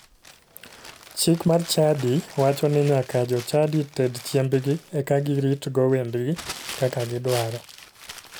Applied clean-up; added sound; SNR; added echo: none; Crumpling, crinkling; 18 dB; none.